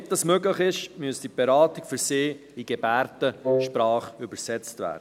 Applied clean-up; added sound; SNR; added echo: none; Wind instrument, woodwind instrument; 1 dB; none.